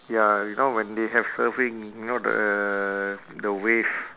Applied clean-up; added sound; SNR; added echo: none; none; none; none.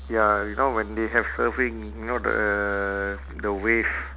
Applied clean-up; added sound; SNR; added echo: none; Musical instrument; 13 dB; none.